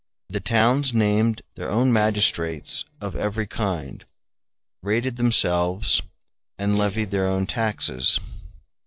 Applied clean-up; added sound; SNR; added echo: neural separator model SepFormer DNS4.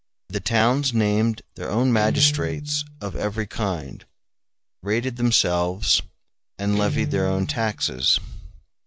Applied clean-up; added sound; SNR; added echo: none; Guitar; 11 dB; none.